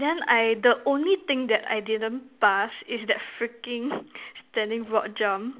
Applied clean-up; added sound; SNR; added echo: none; none; none; none.